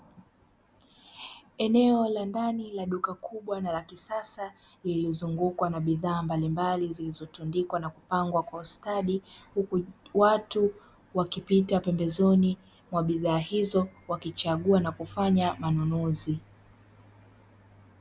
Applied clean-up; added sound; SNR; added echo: none; none; none; none.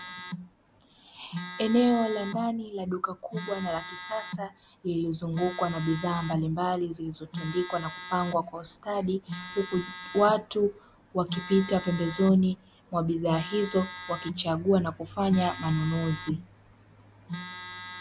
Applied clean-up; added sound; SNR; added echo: none; Telephone; 10 dB; none.